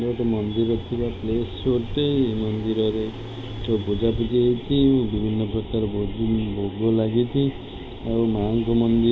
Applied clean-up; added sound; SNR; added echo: none; Engine; 17 dB; none.